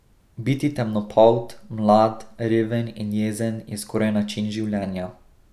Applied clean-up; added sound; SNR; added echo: none; none; none; none.